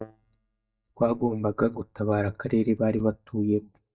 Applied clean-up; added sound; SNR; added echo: neural mask model DeepFilterNet 3.